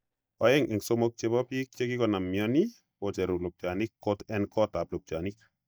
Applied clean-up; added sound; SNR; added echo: neural mask model DeepFilterNet 3.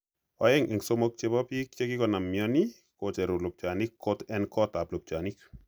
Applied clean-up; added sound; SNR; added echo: none; none; none; none.